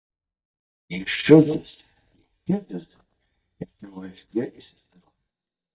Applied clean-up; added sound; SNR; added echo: neural mask model DeepFilterNet 3.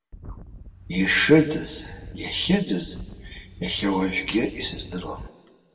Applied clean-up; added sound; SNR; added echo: none; Wind; 15 dB; reverberation time 1.4 s.